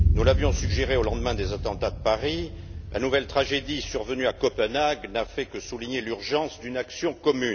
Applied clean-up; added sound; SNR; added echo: none; Boom; 3 dB; none.